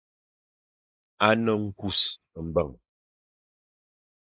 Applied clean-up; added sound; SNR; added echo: neural mask model Resemble Enhance denoiser.